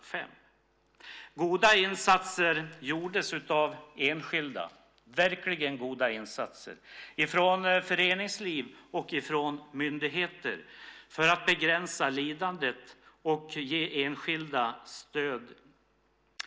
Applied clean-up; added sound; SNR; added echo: none; none; none; none.